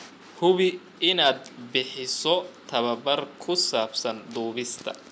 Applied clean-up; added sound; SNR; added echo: none; none; none; none.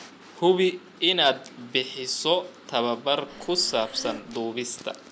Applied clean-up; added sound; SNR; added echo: none; Breathing; 15 dB; none.